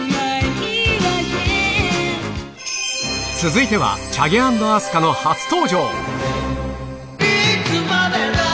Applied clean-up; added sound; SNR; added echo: none; none; none; none.